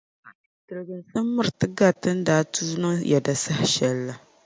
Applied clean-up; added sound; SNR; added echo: none; none; none; none.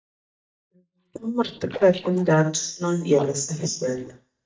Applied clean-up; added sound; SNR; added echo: neural mask model DeepFilterNet 3.